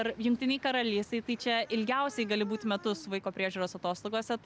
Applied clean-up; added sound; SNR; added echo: none; none; none; none.